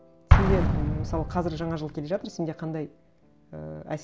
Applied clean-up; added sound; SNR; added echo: none; Explosion; -5 dB; none.